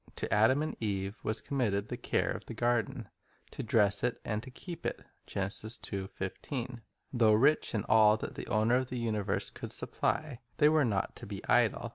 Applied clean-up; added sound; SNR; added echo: none; none; none; none.